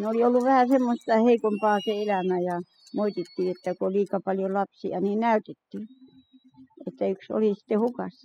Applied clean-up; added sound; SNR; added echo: classical method spectral subtraction.